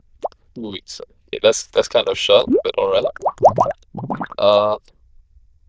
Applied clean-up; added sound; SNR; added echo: neural diffusion model UNIVERSE++.